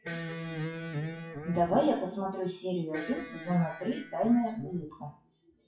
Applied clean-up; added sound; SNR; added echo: classical method WPE with log-MMSE.